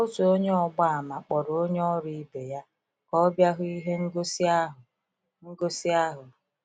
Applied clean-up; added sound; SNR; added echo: none; none; none; none.